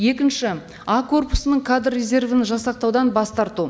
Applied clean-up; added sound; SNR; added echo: none; none; none; none.